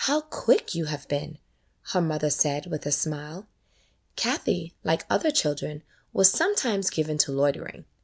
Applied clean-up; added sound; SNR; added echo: none; none; none; none.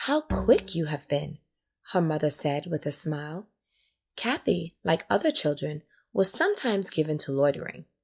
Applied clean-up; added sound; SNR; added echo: classical method log-MMSE.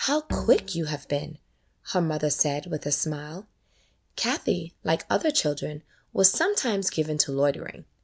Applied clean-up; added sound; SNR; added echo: none; Bowed string instrument; 9 dB; none.